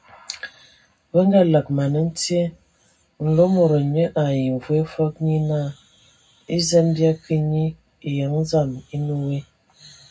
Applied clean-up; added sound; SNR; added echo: none; none; none; reverberation time 0.3 s.